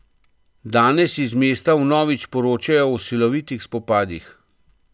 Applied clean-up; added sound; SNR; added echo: none; none; none; none.